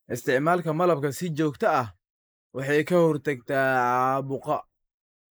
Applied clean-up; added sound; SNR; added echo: neural mask model Resemble Enhance denoiser.